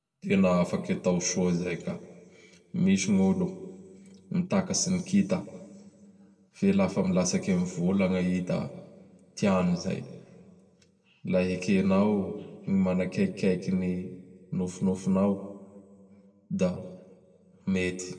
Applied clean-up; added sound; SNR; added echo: none; none; none; reverberation time 1.4 s.